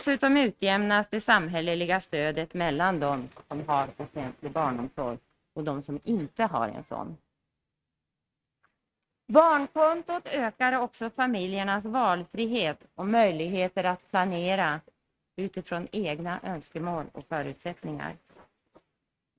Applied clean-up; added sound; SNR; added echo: neural mask model RNNoise.